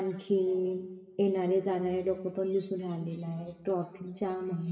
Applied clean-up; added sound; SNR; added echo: none; none; none; reverberation time 2.6 s.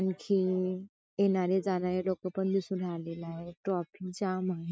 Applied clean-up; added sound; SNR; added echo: none; none; none; none.